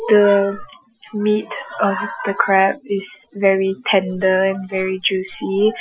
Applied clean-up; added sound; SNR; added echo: classical method Wiener filter.